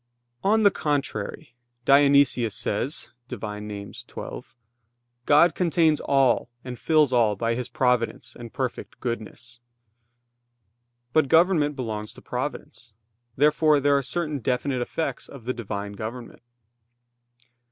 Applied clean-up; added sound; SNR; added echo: none; none; none; none.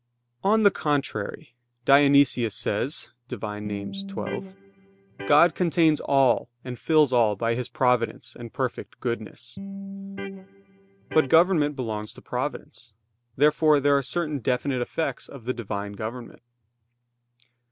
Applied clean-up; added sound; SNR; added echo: none; Electric guitar; 11 dB; none.